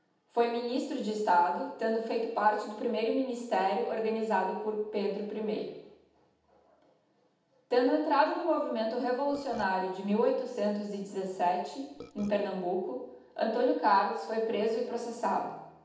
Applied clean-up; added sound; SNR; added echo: none; Burping, eructation; 17 dB; reverberation time 0.8 s.